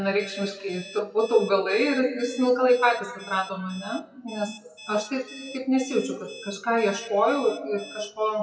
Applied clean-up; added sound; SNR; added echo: classical method WPE with log-MMSE.